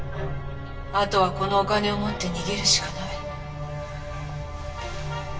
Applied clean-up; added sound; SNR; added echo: none; Bowed string instrument; 20 dB; reverberation time 0.1 s.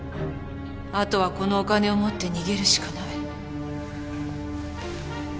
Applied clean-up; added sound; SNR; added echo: none; none; none; none.